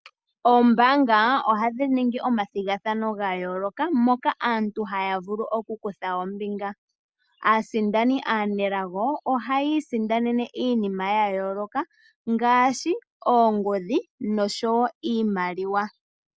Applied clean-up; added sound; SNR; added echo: none; none; none; none.